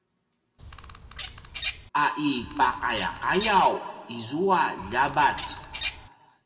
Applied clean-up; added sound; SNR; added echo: none; Bird vocalization, bird call, bird song; 10 dB; reverberation time 1.7 s.